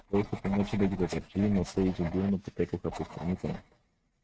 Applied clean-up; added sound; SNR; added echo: neural mask model RNNoise.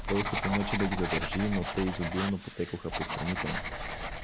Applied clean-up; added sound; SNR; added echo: none; Writing; 1 dB; none.